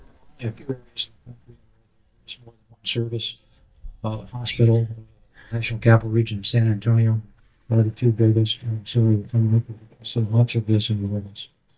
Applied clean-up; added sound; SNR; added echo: neural mask model DeepFilterNet 3.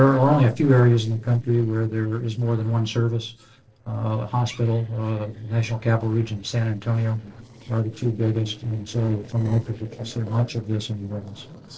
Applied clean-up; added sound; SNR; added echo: neural separator model SepFormer DNS4.